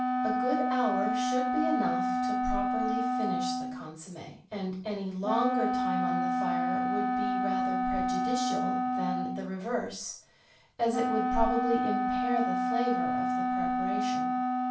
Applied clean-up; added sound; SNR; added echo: none; Wind instrument, woodwind instrument; -4 dB; reverberation time 0.3 s.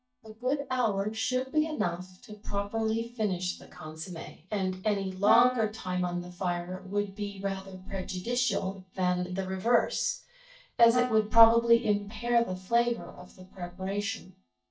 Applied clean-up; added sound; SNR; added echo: neural mask model DeepFilterNet 3.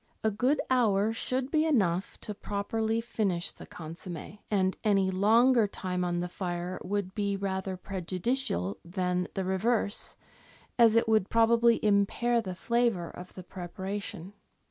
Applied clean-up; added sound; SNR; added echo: none; none; none; none.